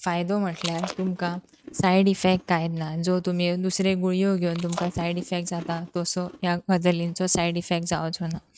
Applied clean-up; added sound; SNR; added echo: neural mask model RNNoise.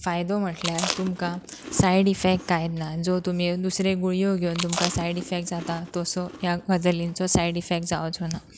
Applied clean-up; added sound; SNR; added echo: none; Chewing, mastication; 11 dB; none.